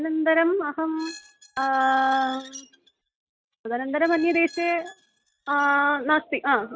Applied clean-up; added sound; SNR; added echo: neural mask model RNNoise.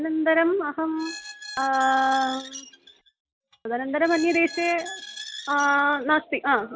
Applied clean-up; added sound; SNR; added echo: none; Squeak; 16 dB; none.